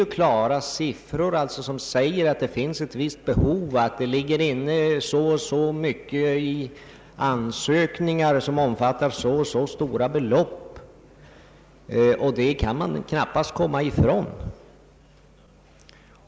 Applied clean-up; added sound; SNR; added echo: none; none; none; none.